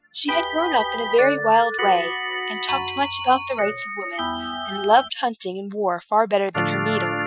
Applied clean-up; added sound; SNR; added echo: classical method Wiener filter.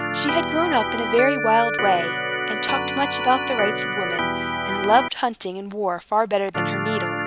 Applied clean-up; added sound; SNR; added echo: none; Organ; 2 dB; none.